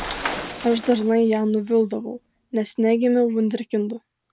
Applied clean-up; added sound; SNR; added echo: none; Shatter; 14 dB; none.